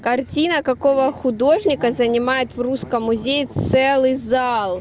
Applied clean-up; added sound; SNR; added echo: none; none; none; none.